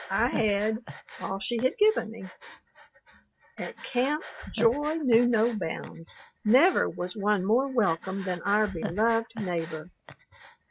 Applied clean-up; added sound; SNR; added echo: none; Breathing; 14 dB; none.